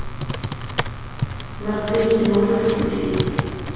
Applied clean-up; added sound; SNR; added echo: none; Computer keyboard; 5 dB; reverberation time 2.1 s.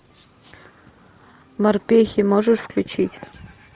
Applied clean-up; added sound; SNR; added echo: none; none; none; none.